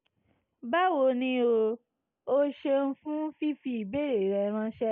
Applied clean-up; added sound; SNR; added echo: none; none; none; none.